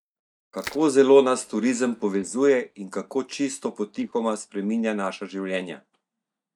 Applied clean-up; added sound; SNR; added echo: neural mask model DeepFilterNet 3.